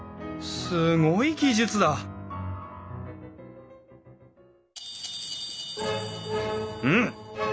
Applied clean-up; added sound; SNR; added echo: none; none; none; none.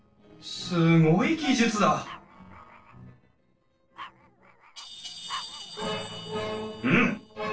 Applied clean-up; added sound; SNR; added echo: neural separator model SepFormer DNS4.